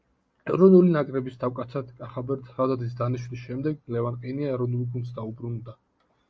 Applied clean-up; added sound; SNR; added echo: none; none; none; none.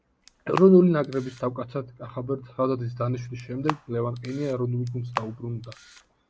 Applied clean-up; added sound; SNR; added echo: none; Camera; 13 dB; none.